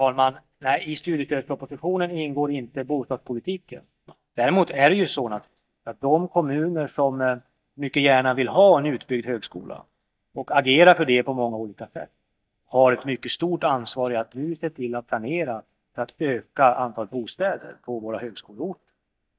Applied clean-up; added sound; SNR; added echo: neural mask model DeepFilterNet 3.